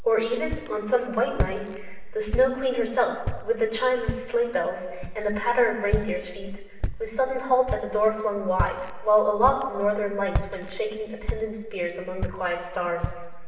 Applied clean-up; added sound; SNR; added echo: none; Walk, footsteps; 8 dB; reverberation time 1.2 s.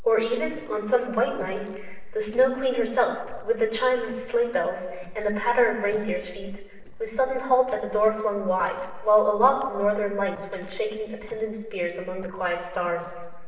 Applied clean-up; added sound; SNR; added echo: neural separator model SepFormer DNS4.